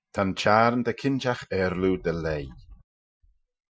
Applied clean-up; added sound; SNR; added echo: classical method Wiener filter.